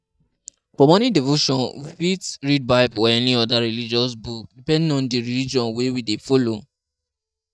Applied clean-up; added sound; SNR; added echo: neural mask model DeepFilterNet 3.